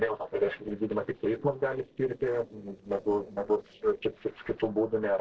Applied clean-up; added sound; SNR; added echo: neural separator model SepFormer DNS4.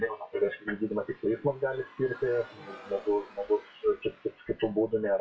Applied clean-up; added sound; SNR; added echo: classical method WPE with log-MMSE.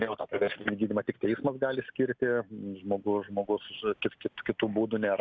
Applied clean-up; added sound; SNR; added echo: none; none; none; none.